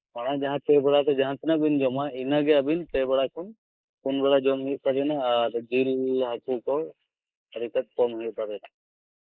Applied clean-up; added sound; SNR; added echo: neural mask model Resemble Enhance denoiser.